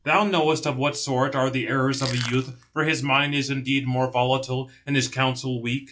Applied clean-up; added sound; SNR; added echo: classical method log-MMSE.